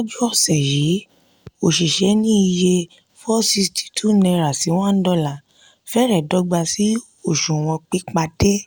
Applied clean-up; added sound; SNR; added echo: none; none; none; none.